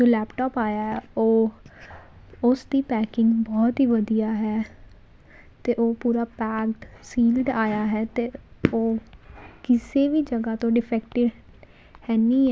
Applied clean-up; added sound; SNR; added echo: none; none; none; none.